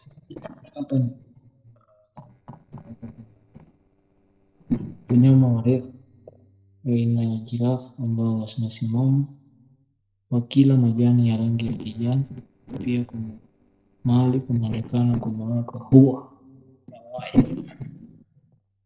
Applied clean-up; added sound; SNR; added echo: neural separator model SepFormer DNS4.